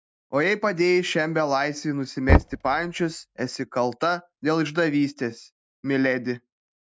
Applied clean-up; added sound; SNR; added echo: neural mask model RNNoise.